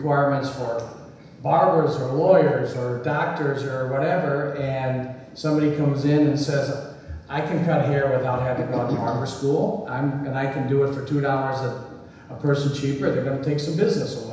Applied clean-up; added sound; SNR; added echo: none; none; none; reverberation time 1.0 s.